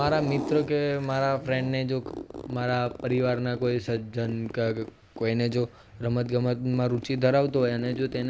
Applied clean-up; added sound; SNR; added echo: none; Zipper (clothing); 13 dB; none.